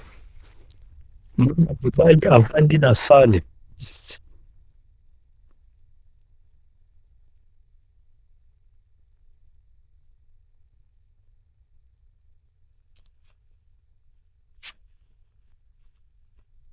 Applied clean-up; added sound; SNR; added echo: neural diffusion model UNIVERSE++.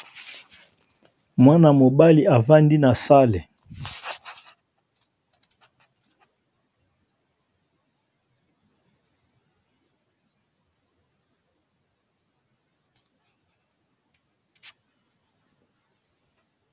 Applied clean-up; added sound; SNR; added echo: none; none; none; none.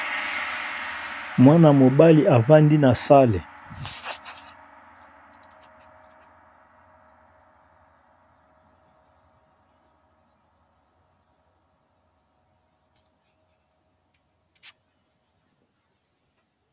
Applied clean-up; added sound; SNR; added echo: none; Gong; 17 dB; none.